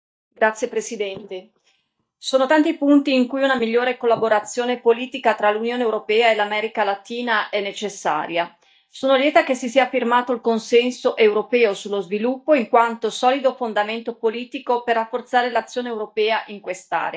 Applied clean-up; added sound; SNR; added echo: neural mask model DeepFilterNet 3.